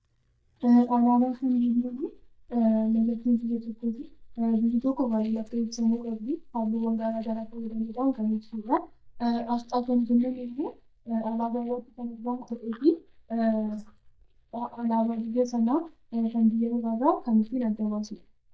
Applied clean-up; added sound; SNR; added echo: neural mask model DeepFilterNet 3.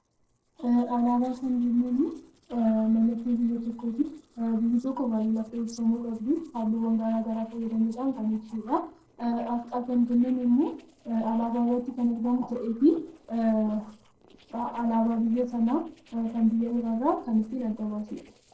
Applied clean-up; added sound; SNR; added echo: neural separator model SepFormer DNS4.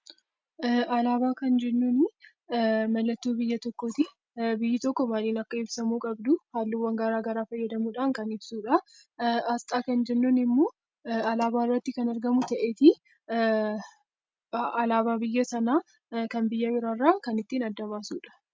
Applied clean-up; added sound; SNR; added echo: none; none; none; none.